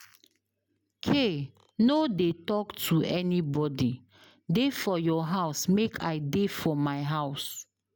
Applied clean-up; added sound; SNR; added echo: none; none; none; none.